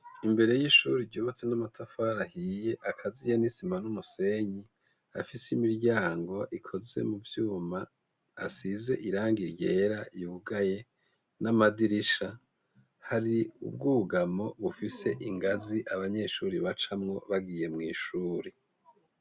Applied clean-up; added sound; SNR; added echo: none; none; none; none.